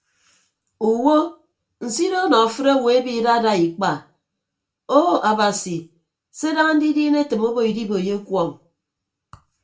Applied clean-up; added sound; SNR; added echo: none; none; none; reverberation time 0.2 s.